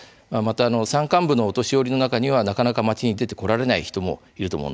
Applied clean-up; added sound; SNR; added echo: none; none; none; none.